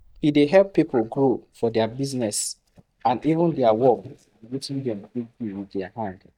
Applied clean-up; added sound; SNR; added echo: neural mask model DeepFilterNet 3.